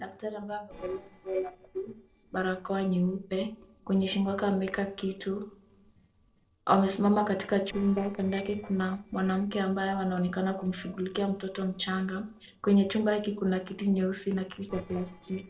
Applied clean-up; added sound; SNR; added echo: neural separator model SepFormer DNS4.